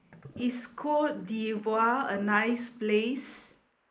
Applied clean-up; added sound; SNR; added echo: neural mask model Resemble Enhance denoiser.